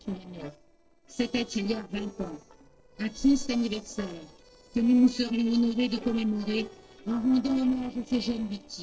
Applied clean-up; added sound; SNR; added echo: neural separator model SepFormer DNS4.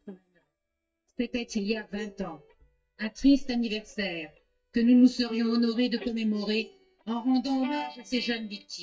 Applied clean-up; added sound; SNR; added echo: neural mask model DeepFilterNet 3.